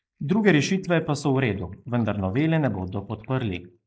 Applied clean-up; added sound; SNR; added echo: neural mask model Resemble Enhance denoiser.